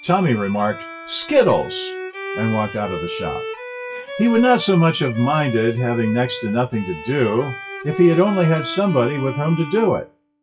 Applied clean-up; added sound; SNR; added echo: classical method WPE with log-MMSE.